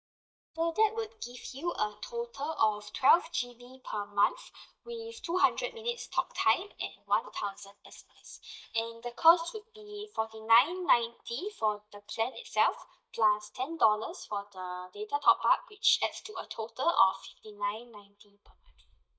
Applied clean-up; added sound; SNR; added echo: neural mask model DeepFilterNet 3.